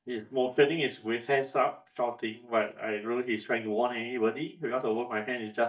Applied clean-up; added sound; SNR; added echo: neural mask model DeepFilterNet 3.